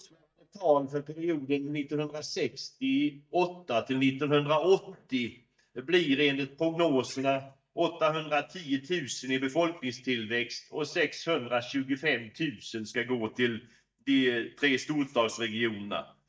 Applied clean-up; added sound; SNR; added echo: neural mask model DeepFilterNet 3.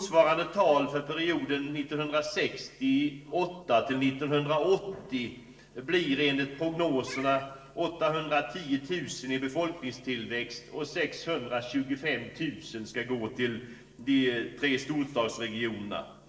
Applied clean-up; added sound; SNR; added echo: neural separator model SepFormer DNS4.